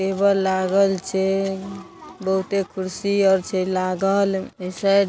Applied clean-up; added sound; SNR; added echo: none; none; none; none.